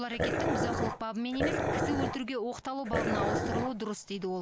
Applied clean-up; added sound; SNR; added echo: none; Dog; -4 dB; none.